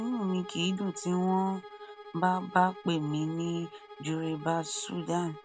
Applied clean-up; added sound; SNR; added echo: none; Bowed string instrument; 16 dB; none.